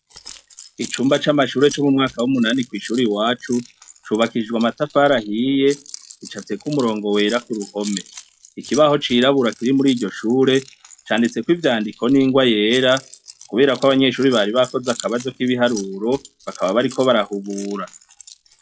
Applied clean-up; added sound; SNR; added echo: classical method log-MMSE.